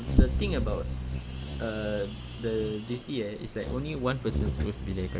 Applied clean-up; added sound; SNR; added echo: none; Bird vocalization, bird call, bird song; -2 dB; none.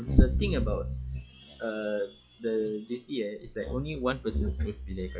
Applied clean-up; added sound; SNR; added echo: classical method log-MMSE.